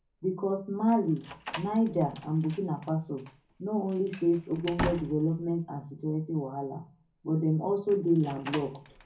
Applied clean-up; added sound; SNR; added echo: none; Slam; 14 dB; reverberation time 0.4 s.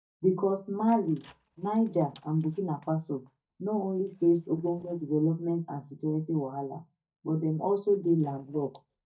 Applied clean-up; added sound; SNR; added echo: neural mask model DeepFilterNet 3.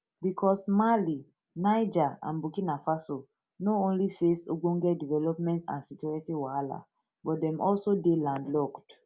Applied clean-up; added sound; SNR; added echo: none; none; none; none.